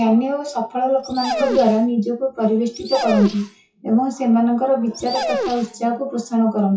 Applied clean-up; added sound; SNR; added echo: classical method WPE with log-MMSE.